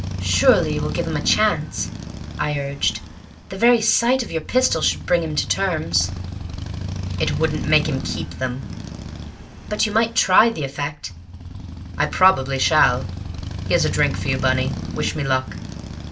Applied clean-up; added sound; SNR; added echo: none; Motorcycle; 7 dB; reverberation time 0.2 s.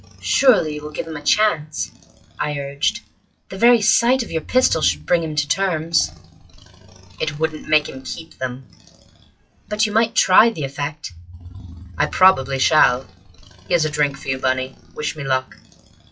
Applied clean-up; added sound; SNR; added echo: classical method WPE with log-MMSE.